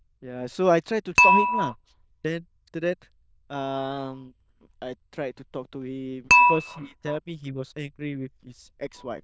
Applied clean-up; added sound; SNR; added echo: neural diffusion model UNIVERSE++.